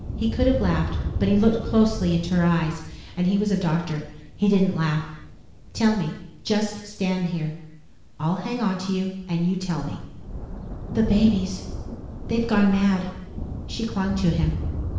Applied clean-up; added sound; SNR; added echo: none; Thunder; 9 dB; reverberation time 0.9 s.